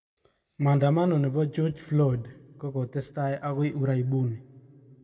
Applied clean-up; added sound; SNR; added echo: none; none; none; reverberation time 2.6 s.